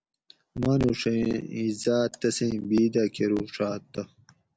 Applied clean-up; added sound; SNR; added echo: none; none; none; none.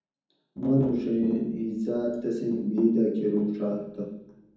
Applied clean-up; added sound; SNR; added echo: none; none; none; reverberation time 1.2 s.